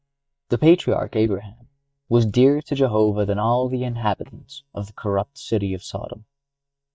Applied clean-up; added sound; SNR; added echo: neural mask model DeepFilterNet 3.